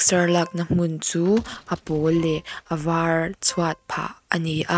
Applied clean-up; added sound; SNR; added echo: neural mask model RNNoise.